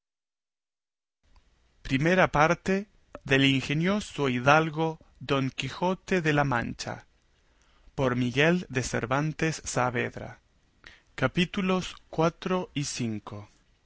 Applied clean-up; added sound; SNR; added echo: none; none; none; none.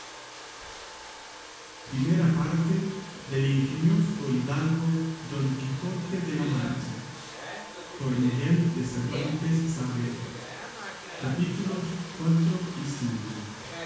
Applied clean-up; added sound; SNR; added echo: none; Domestic sounds, home sounds; 13 dB; reverberation time 1.2 s.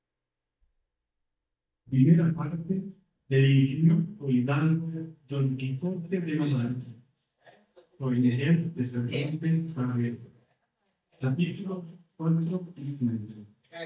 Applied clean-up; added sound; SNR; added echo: neural mask model DeepFilterNet 3.